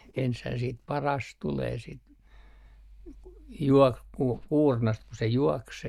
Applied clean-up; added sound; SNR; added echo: neural mask model DeepFilterNet 3.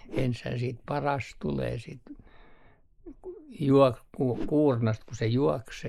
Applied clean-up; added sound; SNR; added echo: neural mask model Resemble Enhance denoiser.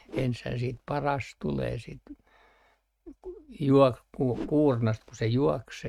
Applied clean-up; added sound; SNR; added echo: neural mask model RNNoise.